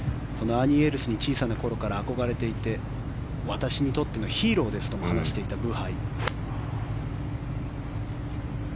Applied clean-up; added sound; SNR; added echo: none; none; none; none.